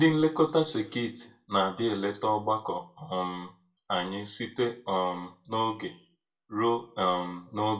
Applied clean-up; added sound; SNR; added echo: none; none; none; reverberation time 0.3 s.